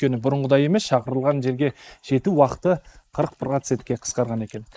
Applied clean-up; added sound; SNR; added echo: neural mask model Resemble Enhance denoiser.